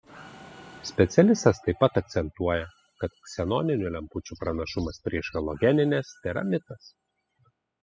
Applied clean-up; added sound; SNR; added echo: classical method spectral subtraction.